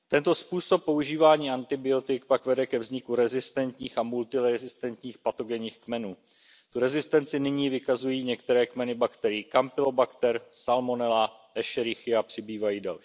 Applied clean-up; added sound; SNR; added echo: none; none; none; none.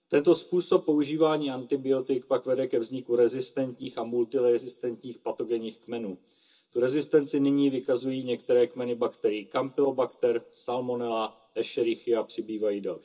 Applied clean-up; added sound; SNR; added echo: none; none; none; reverberation time 0.2 s.